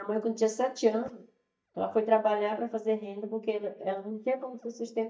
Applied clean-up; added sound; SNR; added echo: neural mask model DeepFilterNet 3.